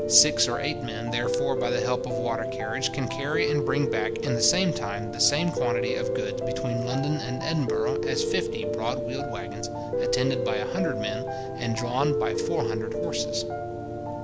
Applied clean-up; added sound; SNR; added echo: none; Piano; 0 dB; none.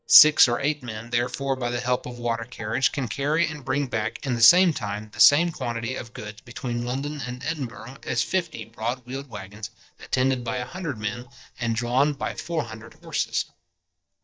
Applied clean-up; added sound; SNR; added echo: neural mask model DeepFilterNet 3.